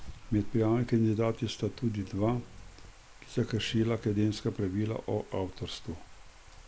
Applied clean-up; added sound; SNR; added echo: none; Piano + Bathtub (filling or washing); 20 dB; none.